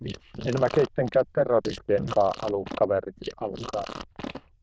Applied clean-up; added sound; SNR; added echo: neural diffusion model UNIVERSE++.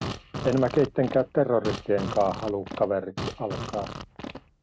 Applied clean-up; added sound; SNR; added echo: none; Fart; 9 dB; none.